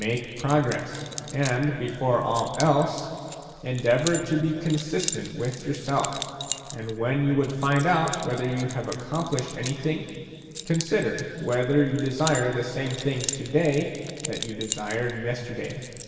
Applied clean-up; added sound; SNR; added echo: none; Keys jangling; 13 dB; reverberation time 2.4 s.